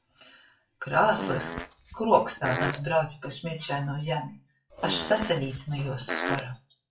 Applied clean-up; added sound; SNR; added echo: classical method WPE with log-MMSE.